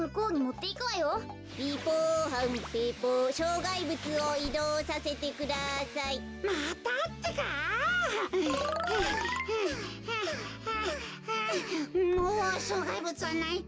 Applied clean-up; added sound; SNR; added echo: none; Slam / Wood; 17 dB; none.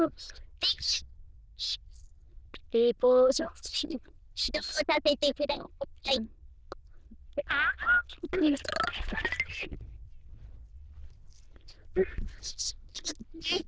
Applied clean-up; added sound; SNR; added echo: neural diffusion model UNIVERSE++.